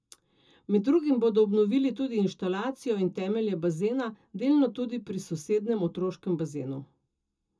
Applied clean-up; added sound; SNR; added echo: none; none; none; reverberation time 0.2 s.